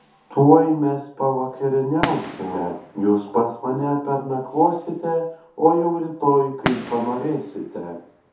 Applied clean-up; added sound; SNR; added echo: none; Fireworks; 15 dB; reverberation time 0.5 s.